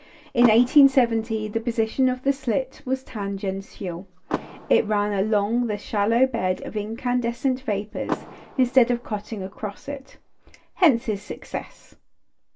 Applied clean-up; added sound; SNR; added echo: none; Car; 15 dB; reverberation time 0.1 s.